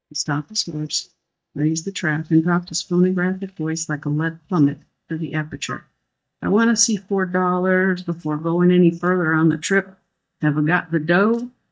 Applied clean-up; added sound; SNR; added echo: neural mask model DeepFilterNet 3.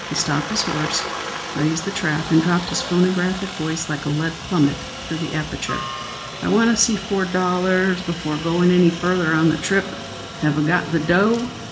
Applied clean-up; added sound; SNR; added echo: none; Aircraft; 10 dB; reverberation time 0.4 s.